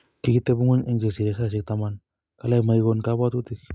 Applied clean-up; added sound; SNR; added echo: none; none; none; none.